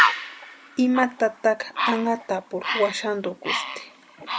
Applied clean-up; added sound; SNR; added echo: none; Bird; 2 dB; none.